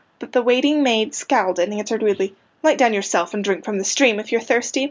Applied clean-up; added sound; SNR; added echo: none; none; none; none.